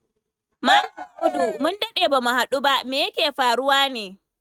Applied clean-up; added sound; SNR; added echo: neural mask model RNNoise.